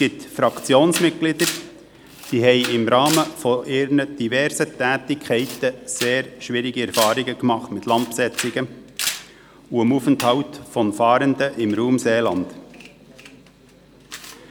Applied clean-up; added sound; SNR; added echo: none; Camera; 14 dB; none.